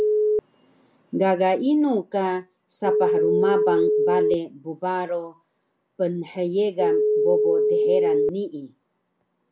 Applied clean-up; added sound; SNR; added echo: none; Telephone; -2 dB; none.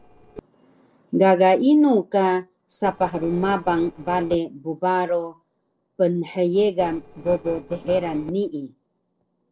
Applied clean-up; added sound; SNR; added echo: neural separator model SepFormer DNS4.